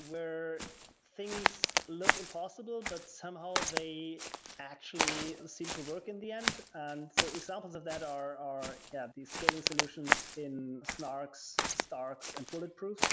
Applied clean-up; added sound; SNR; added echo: none; Walk, footsteps; -5 dB; none.